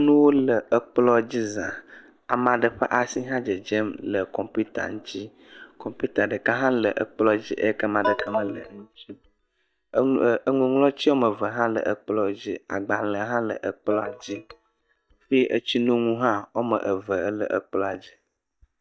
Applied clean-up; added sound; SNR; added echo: neural mask model DeepFilterNet 3.